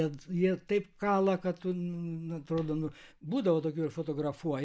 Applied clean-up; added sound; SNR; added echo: none; none; none; none.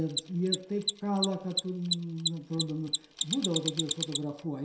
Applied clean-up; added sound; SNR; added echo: none; Mechanisms; 2 dB; reverberation time 0.6 s.